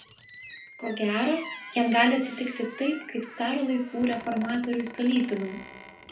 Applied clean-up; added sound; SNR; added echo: none; Squeak; 15 dB; reverberation time 0.4 s.